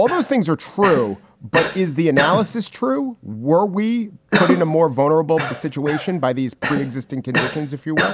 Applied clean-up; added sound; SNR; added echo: none; Cough; 6 dB; none.